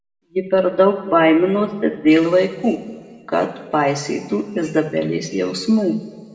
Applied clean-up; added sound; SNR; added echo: none; none; none; reverberation time 1.2 s.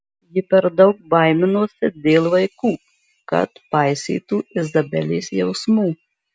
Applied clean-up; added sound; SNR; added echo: none; none; none; none.